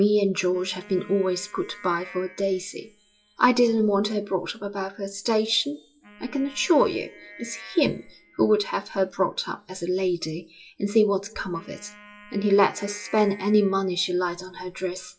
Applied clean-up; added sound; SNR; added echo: classical method WPE with log-MMSE.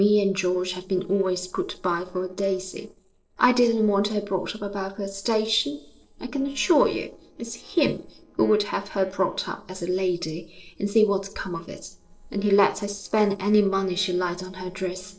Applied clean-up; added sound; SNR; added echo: neural separator model SepFormer DNS4.